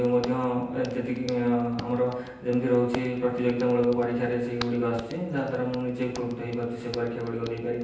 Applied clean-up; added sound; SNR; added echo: none; Hands; 18 dB; reverberation time 0.9 s.